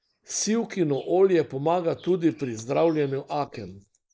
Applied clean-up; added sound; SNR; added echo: neural mask model Resemble Enhance denoiser.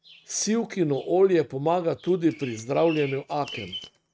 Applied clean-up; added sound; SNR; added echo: neural mask model RNNoise.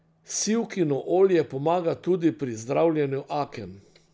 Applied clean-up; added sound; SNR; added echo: none; none; none; none.